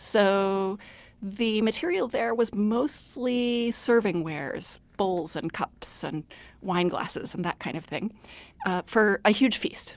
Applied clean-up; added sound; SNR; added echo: none; none; none; none.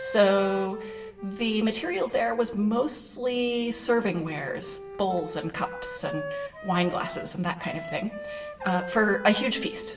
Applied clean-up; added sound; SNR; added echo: none; Wind instrument, woodwind instrument; 12 dB; reverberation time 0.8 s.